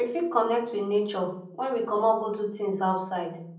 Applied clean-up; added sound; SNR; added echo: none; none; none; reverberation time 0.6 s.